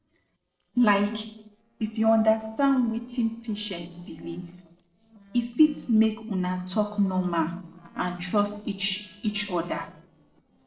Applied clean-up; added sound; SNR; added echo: neural separator model SepFormer DNS4.